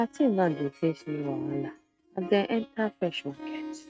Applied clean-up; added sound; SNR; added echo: neural mask model RNNoise.